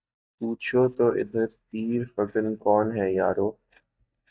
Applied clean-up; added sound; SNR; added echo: neural mask model DeepFilterNet 3.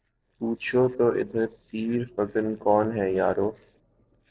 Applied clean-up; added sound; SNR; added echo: neural separator model SepFormer DNS4.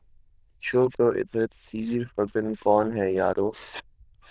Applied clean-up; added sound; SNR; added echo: neural diffusion model UNIVERSE++.